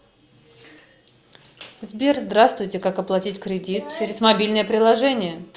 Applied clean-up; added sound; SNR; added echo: none; none; none; none.